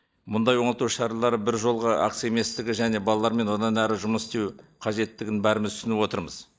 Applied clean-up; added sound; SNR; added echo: neural mask model DeepFilterNet 3.